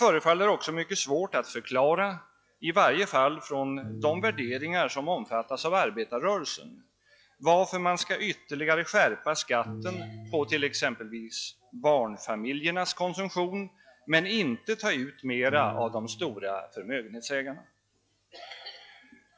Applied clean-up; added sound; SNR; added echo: classical method log-MMSE.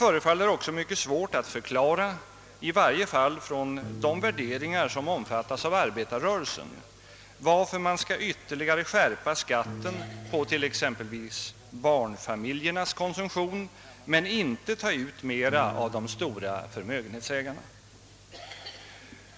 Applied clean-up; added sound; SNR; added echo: none; Piano; 19 dB; none.